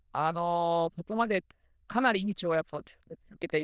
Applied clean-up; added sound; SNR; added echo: neural diffusion model UNIVERSE++.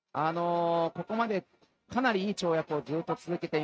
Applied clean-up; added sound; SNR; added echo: neural mask model RNNoise.